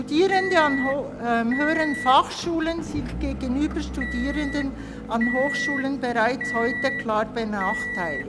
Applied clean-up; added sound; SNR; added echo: none; Motor vehicle (road) / Engine; 6 dB; none.